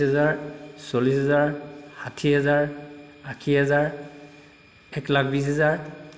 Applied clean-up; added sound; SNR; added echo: none; none; none; none.